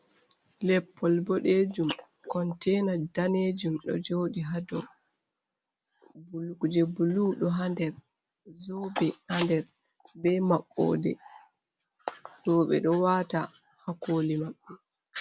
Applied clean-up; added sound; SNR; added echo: none; none; none; none.